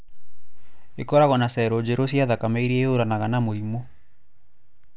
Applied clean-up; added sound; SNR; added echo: none; none; none; none.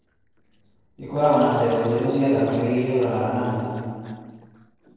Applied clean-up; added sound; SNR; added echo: neural separator model SepFormer DNS4.